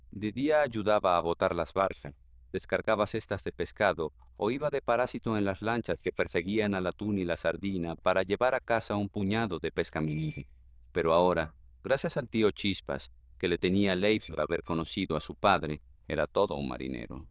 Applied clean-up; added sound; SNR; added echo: neural diffusion model UNIVERSE++.